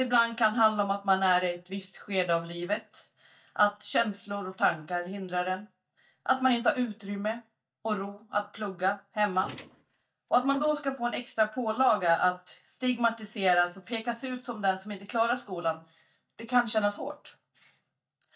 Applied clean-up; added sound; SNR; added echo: neural mask model DeepFilterNet 3.